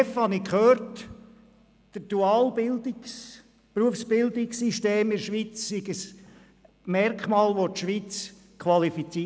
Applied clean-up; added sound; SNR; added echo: none; none; none; none.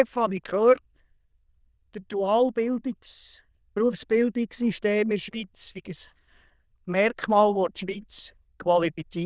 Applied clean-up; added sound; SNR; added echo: neural diffusion model UNIVERSE++.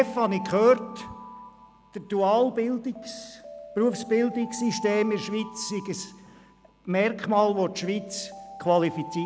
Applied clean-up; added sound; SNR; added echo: none; Alarm; 16 dB; none.